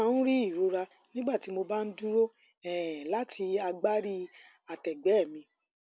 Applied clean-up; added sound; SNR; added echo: none; none; none; none.